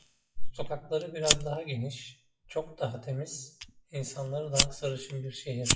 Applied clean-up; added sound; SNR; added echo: classical method WPE with log-MMSE.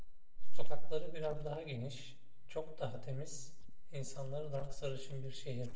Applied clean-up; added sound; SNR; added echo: neural separator model SepFormer DNS4.